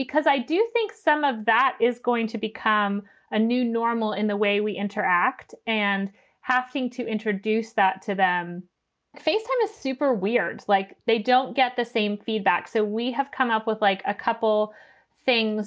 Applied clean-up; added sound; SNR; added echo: none; none; none; none.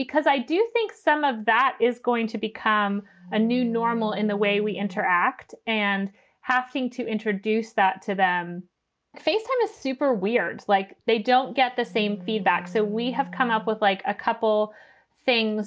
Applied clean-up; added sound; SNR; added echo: none; Wind instrument, woodwind instrument; 17 dB; none.